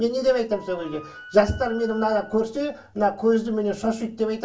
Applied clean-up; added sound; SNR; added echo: none; Wind instrument, woodwind instrument; 20 dB; reverberation time 0.3 s.